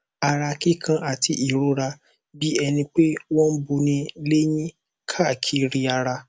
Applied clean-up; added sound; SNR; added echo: none; none; none; none.